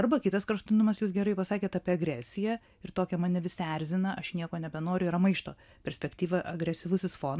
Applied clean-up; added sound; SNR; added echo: none; none; none; none.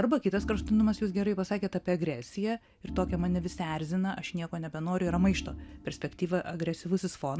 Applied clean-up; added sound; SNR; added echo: none; Organ; 12 dB; none.